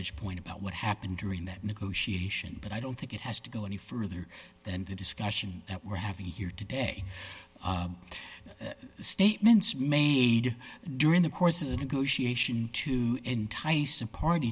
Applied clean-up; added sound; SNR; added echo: none; none; none; none.